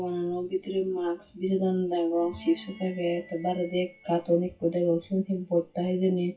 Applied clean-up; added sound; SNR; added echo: classical method WPE with log-MMSE.